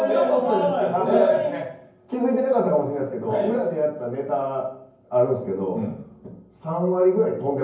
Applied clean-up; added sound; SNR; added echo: none; none; none; reverberation time 0.9 s.